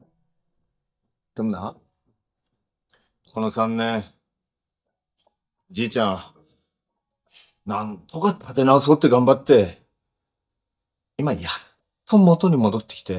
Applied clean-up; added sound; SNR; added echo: neural mask model DeepFilterNet 3.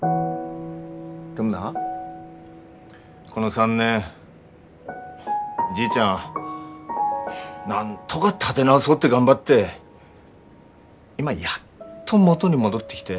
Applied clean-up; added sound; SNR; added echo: none; none; none; none.